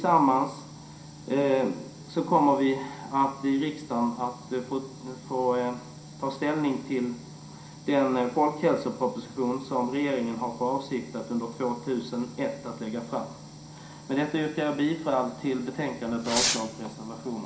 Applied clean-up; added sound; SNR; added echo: none; Fireworks; 3 dB; reverberation time 0.5 s.